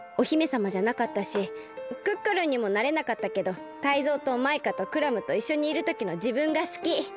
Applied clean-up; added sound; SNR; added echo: none; Tap / Hammer; 19 dB; none.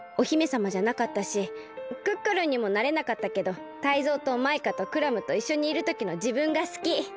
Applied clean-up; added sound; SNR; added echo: none; none; none; none.